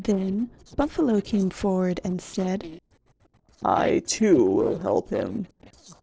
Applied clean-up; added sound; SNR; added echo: neural separator model SepFormer DNS4.